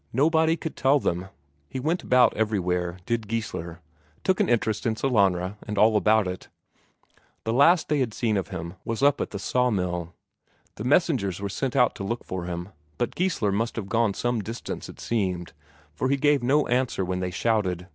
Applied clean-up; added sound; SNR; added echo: none; none; none; none.